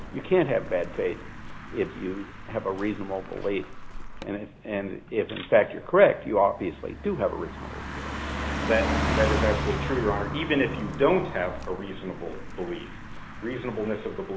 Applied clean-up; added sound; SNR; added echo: none; Car passing by; 6 dB; none.